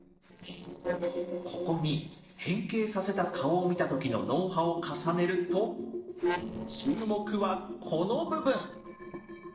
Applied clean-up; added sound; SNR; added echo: neural separator model SepFormer DNS4.